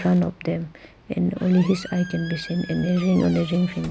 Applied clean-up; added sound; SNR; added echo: none; Squeak; 19 dB; none.